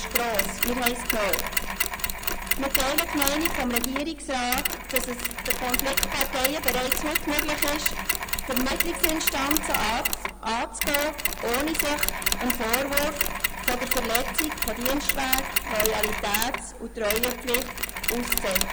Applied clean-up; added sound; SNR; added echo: none; Mechanisms; -1 dB; none.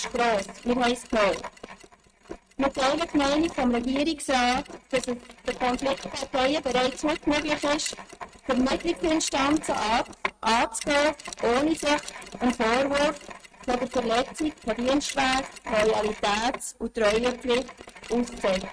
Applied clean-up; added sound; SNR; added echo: neural mask model RNNoise.